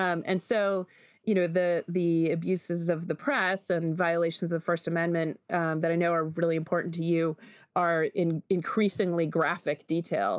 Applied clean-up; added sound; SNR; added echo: none; none; none; none.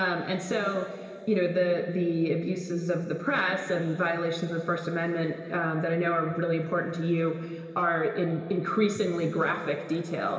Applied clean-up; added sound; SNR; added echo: none; none; none; reverberation time 2.6 s.